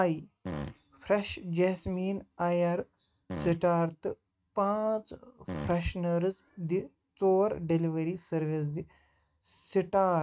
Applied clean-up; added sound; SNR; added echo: neural mask model RNNoise.